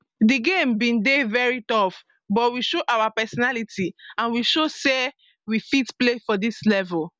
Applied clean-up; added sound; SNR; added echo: none; none; none; none.